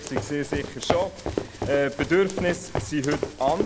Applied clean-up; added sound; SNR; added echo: none; Run; 4 dB; none.